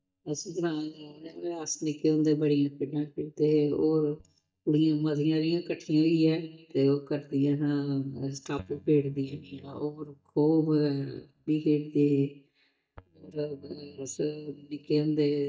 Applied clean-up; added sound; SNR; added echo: neural mask model DeepFilterNet 3.